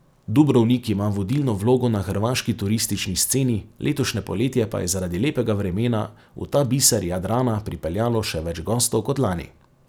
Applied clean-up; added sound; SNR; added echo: none; none; none; none.